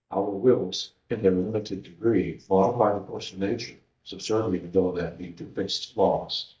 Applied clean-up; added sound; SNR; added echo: neural mask model DeepFilterNet 3.